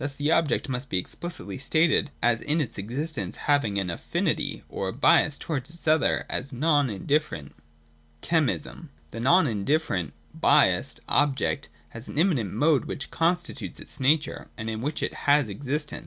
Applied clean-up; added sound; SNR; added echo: none; none; none; none.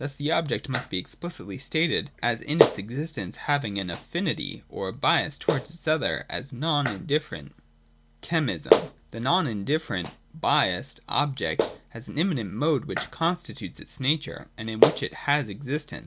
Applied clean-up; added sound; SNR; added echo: none; Clapping; 3 dB; none.